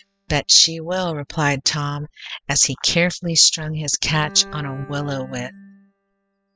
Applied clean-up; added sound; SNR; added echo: classical method spectral subtraction.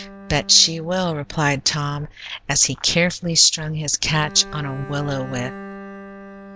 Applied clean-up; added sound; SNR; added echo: none; Bowed string instrument; 18 dB; none.